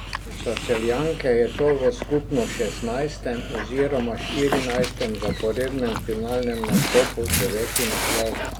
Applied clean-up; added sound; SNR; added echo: none; Dog; 4 dB; none.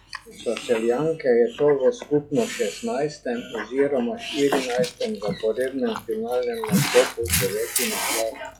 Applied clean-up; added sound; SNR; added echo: classical method log-MMSE.